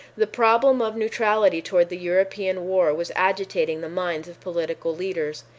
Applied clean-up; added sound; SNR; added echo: none; none; none; none.